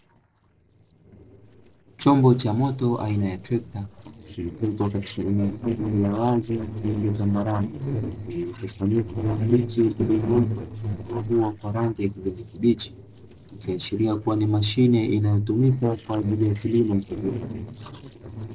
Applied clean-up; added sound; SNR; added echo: neural separator model SepFormer DNS4.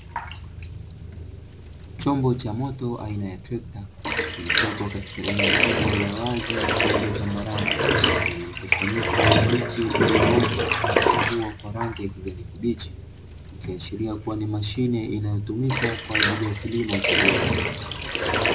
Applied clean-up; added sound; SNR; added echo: none; Bathtub (filling or washing); -3 dB; none.